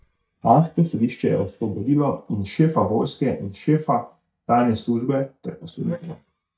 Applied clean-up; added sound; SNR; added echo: neural mask model DeepFilterNet 3.